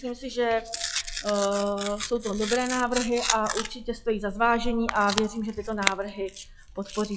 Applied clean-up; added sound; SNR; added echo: classical method log-MMSE.